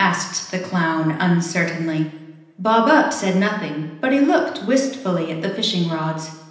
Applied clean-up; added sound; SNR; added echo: none; none; none; reverberation time 0.9 s.